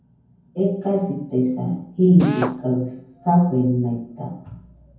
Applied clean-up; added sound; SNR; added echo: none; Drill; 8 dB; reverberation time 0.9 s.